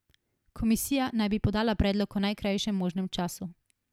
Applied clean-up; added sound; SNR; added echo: none; none; none; none.